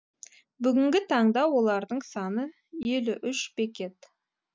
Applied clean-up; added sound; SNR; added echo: none; none; none; none.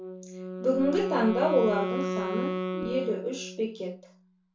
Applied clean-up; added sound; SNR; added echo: none; Wind instrument, woodwind instrument; 5 dB; reverberation time 0.2 s.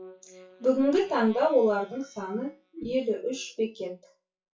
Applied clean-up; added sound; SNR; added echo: classical method WPE with log-MMSE.